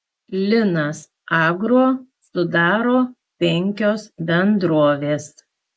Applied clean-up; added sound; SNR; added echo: none; none; none; none.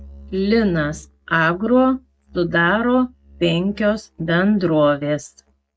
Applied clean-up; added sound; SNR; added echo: neural mask model RNNoise.